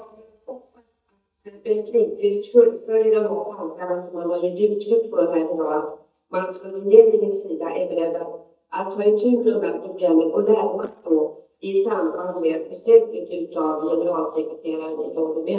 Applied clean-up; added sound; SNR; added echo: neural mask model DeepFilterNet 3.